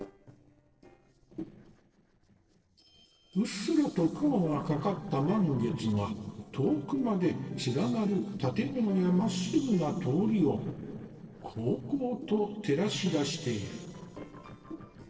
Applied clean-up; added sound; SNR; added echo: neural separator model SepFormer DNS4.